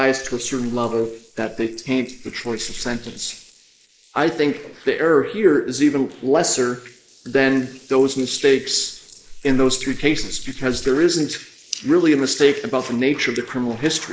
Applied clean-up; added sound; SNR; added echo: neural mask model Resemble Enhance denoiser.